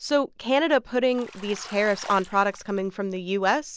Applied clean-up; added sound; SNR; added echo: none; Bathtub (filling or washing); 20 dB; none.